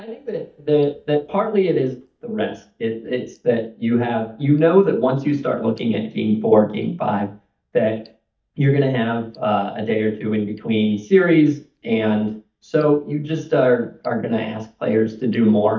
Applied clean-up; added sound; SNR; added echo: neural mask model DeepFilterNet 3.